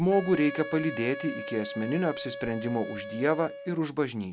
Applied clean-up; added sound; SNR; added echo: none; Wind instrument, woodwind instrument; 11 dB; none.